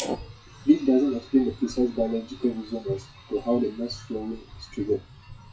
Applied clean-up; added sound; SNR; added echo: classical method WPE with log-MMSE.